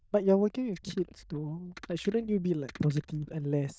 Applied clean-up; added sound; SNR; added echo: neural diffusion model UNIVERSE++.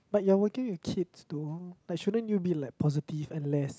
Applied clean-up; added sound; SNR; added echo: none; none; none; none.